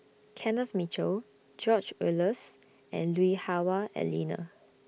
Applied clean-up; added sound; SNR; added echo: none; none; none; none.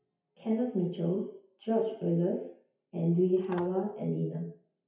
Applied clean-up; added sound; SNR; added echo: classical method WPE with log-MMSE.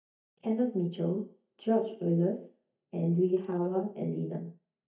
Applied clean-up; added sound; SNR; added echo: neural mask model DeepFilterNet 3.